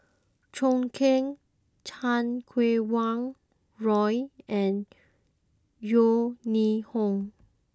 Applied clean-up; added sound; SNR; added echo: none; none; none; none.